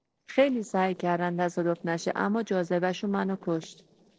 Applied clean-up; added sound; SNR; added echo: neural separator model SepFormer DNS4.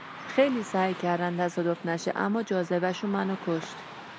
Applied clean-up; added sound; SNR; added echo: none; Car passing by / Traffic noise, roadway noise; 15 dB; none.